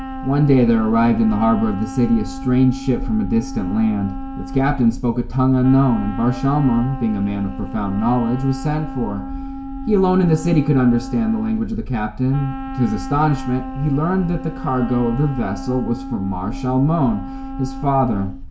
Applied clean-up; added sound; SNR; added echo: none; Wind instrument, woodwind instrument; 12 dB; reverberation time 0.2 s.